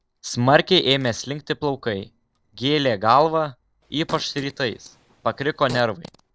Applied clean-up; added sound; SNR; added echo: neural separator model SepFormer DNS4.